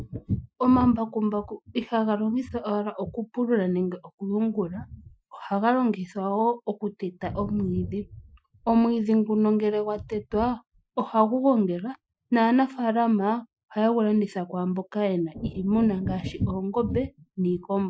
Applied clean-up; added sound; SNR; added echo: classical method Wiener filter.